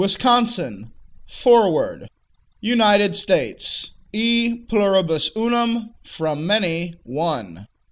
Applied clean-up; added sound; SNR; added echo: none; none; none; none.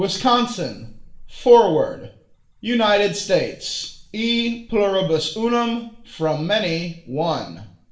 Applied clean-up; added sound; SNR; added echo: none; none; none; reverberation time 0.5 s.